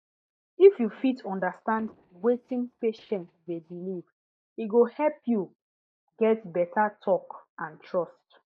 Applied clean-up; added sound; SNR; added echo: neural mask model DeepFilterNet 3.